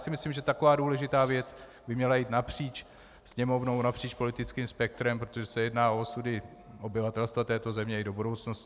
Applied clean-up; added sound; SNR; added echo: none; none; none; none.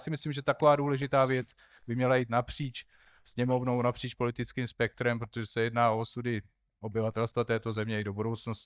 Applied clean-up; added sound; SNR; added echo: neural mask model DeepFilterNet 3.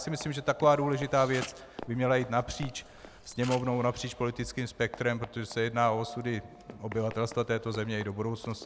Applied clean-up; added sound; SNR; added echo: none; Camera + Run; 18 dB; none.